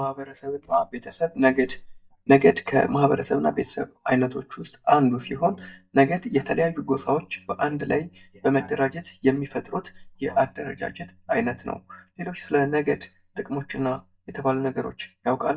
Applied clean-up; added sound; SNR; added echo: neural mask model DeepFilterNet 3.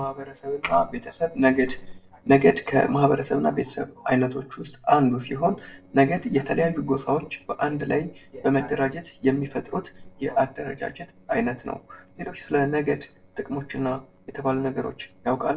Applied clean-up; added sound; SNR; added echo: neural separator model SepFormer DNS4.